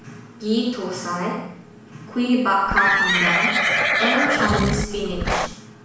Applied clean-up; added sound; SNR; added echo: none; Livestock, farm animals, working animals; -4 dB; reverberation time 0.6 s.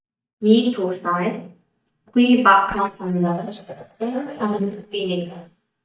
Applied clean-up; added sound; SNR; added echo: neural mask model DeepFilterNet 3.